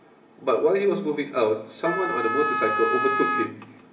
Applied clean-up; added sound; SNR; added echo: none; Wind instrument, woodwind instrument; 1 dB; reverberation time 0.8 s.